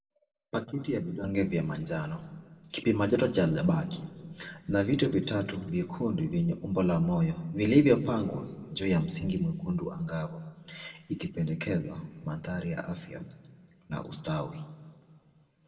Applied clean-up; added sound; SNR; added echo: none; none; none; reverberation time 1.3 s.